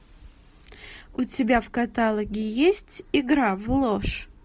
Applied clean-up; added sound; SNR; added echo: none; none; none; none.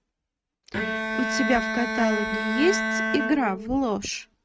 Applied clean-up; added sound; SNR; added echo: neural mask model RNNoise.